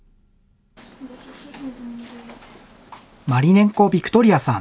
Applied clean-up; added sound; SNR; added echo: none; none; none; none.